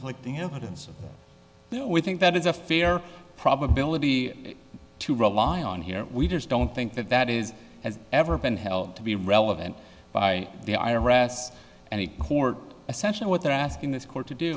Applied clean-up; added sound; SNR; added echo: none; none; none; none.